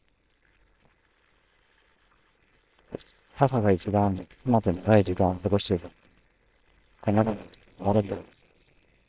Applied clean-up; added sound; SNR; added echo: neural separator model SepFormer WHAMR!.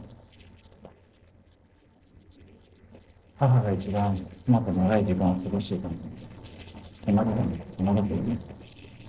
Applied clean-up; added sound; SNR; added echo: neural separator model SepFormer DNS4.